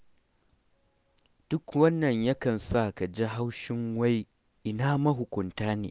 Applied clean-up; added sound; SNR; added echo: none; none; none; none.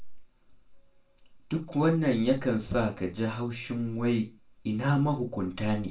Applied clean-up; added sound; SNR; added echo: none; none; none; reverberation time 0.3 s.